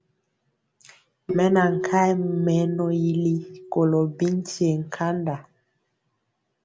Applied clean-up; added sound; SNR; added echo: none; Keyboard (musical); 10 dB; none.